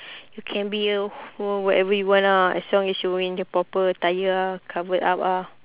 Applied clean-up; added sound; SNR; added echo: none; none; none; none.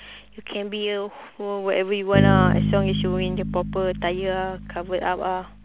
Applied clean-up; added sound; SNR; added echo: none; Bass guitar; 0 dB; none.